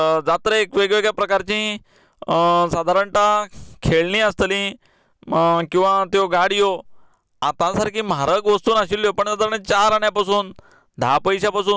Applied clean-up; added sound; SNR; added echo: none; none; none; none.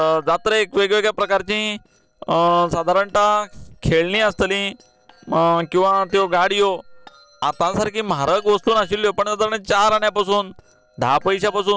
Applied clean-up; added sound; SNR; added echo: neural separator model SepFormer DNS4.